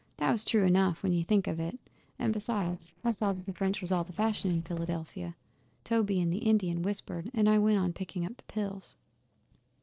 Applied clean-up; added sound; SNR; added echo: neural separator model SepFormer DNS4.